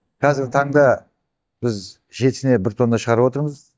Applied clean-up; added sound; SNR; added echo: neural mask model DeepFilterNet 3.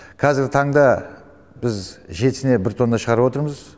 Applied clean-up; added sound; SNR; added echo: none; none; none; none.